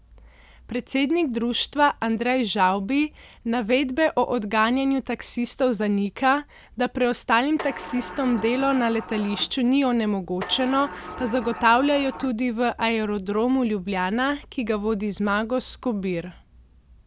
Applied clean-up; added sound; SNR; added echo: none; Sliding door; 13 dB; none.